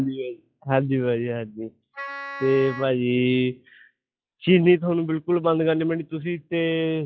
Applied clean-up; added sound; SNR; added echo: classical method log-MMSE.